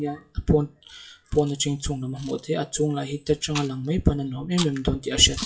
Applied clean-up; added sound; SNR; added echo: classical method WPE with log-MMSE.